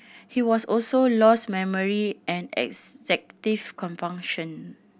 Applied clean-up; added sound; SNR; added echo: none; none; none; none.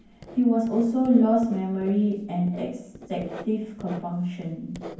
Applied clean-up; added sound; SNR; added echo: none; Writing; 18 dB; reverberation time 0.9 s.